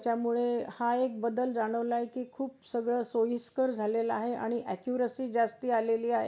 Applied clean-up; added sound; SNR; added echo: none; none; none; none.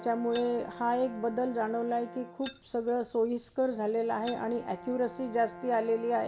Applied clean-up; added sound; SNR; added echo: none; Brass instrument + Keys jangling; 16 dB; none.